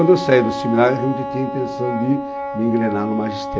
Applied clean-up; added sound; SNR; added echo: none; Wind instrument, woodwind instrument; 7 dB; none.